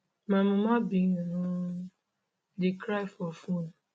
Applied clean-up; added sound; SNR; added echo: none; none; none; none.